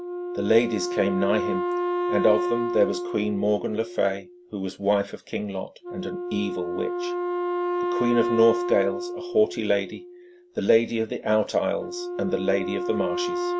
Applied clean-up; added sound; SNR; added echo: none; Wind instrument, woodwind instrument; 4 dB; none.